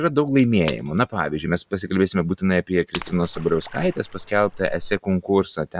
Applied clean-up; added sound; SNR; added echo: none; Shatter + Splash, splatter; 12 dB; none.